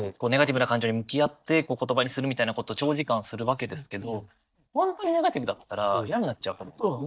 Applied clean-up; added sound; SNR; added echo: neural mask model DeepFilterNet 3.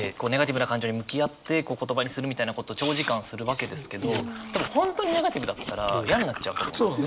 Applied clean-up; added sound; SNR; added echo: none; Chewing, mastication; 11 dB; none.